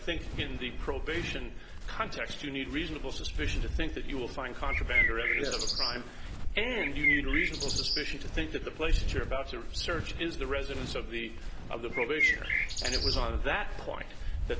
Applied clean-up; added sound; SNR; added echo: none; Bird + Walk, footsteps; -4 dB; none.